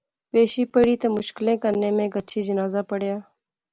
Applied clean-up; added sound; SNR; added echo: none; none; none; none.